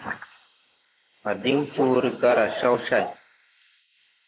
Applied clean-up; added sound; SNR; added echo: neural mask model Resemble Enhance denoiser.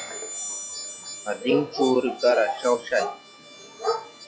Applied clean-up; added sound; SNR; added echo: classical method log-MMSE.